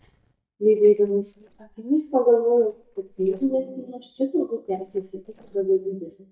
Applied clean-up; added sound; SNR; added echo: neural mask model DeepFilterNet 3.